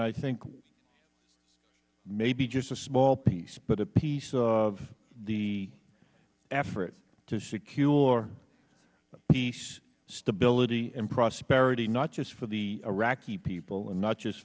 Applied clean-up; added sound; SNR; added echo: none; none; none; none.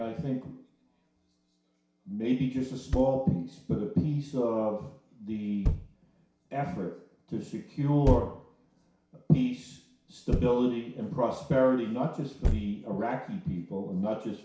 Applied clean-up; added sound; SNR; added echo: none; Thump, thud; 7 dB; reverberation time 0.6 s.